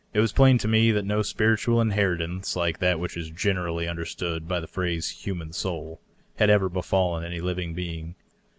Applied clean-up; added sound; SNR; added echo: none; none; none; none.